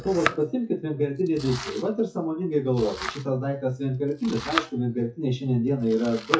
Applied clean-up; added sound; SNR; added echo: classical method WPE with log-MMSE.